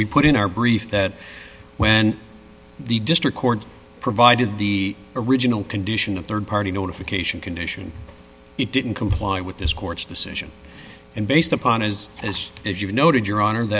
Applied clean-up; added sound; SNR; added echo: none; none; none; none.